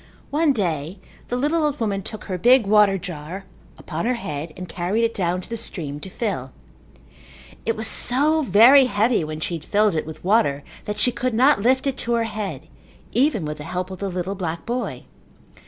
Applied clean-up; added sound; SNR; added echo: none; none; none; none.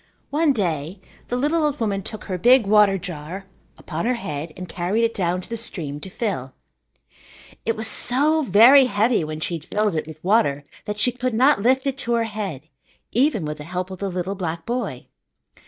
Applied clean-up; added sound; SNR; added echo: neural mask model DeepFilterNet 3.